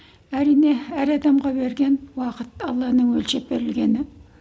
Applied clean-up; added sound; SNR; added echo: none; none; none; none.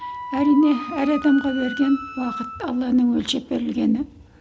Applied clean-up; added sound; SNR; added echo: none; Wind instrument, woodwind instrument; 13 dB; none.